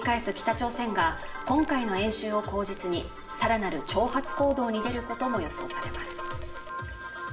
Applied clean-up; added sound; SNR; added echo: none; Crackle; 13 dB; reverberation time 1.3 s.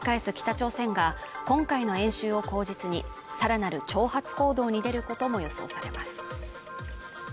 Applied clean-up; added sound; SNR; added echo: none; none; none; none.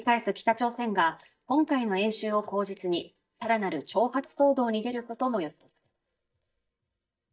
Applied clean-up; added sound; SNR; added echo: neural mask model DeepFilterNet 3.